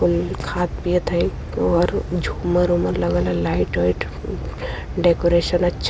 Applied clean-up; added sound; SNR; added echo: none; none; none; none.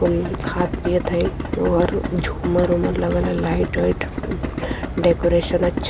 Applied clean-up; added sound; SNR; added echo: none; Idling; 8 dB; none.